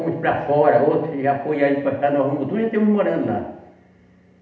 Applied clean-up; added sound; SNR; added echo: none; none; none; reverberation time 0.8 s.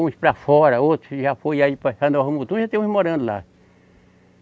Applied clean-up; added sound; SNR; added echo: none; none; none; none.